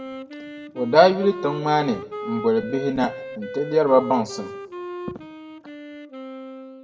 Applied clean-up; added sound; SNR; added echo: none; Wind instrument, woodwind instrument; 11 dB; reverberation time 0.7 s.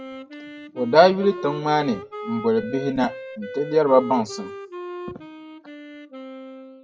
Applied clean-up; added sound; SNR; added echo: classical method WPE with log-MMSE.